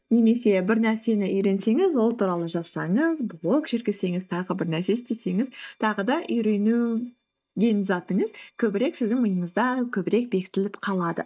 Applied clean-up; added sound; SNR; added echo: neural mask model DeepFilterNet 3.